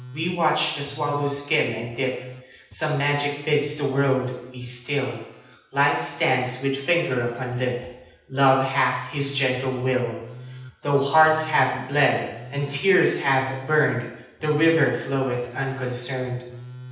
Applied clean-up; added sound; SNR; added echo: none; Telephone; 20 dB; reverberation time 0.9 s.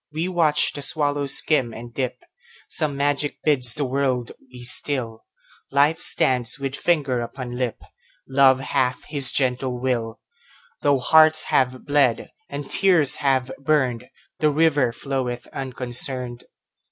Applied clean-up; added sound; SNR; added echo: none; none; none; none.